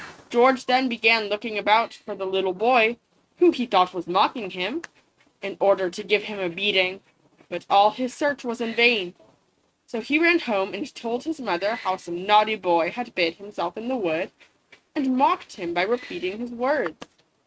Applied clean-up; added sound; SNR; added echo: neural mask model RNNoise.